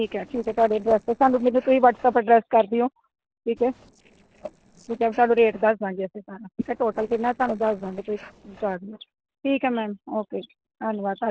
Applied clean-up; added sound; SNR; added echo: neural separator model SepFormer DNS4.